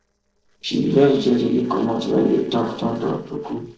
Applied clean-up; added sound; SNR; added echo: neural separator model SepFormer DNS4.